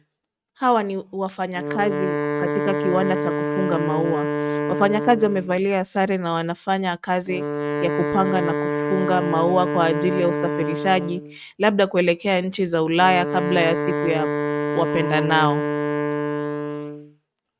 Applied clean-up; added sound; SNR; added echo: neural mask model RNNoise.